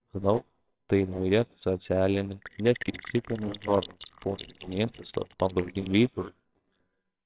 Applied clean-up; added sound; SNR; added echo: neural separator model SepFormer WHAMR!.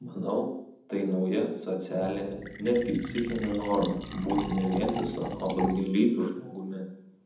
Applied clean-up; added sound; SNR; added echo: none; Fill (with liquid); 12 dB; reverberation time 0.8 s.